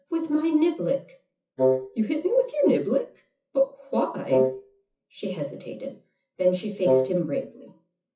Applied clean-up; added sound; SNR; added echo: classical method WPE with log-MMSE.